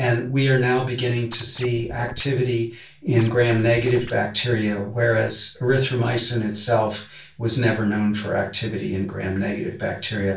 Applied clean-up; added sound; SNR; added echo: none; Scratching (performance technique); 15 dB; reverberation time 0.2 s.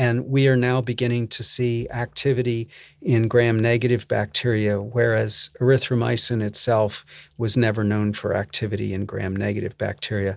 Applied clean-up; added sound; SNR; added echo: none; none; none; none.